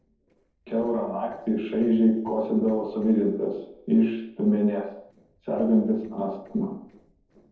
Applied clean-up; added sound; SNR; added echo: neural separator model SepFormer DNS4.